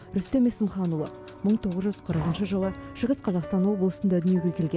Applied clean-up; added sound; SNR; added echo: none; Fire; 19 dB; none.